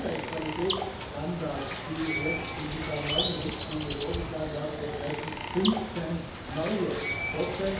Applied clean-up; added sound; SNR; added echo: none; Bird; -3 dB; reverberation time 1.0 s.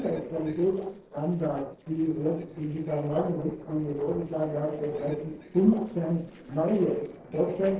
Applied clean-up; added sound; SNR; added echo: neural separator model SepFormer DNS4.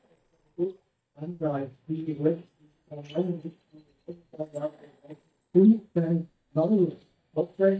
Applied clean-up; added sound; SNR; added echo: neural mask model DeepFilterNet 3.